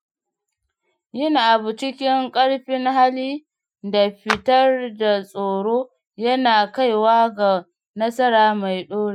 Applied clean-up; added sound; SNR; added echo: classical method Wiener filter.